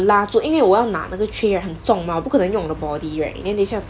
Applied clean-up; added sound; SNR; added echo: none; none; none; none.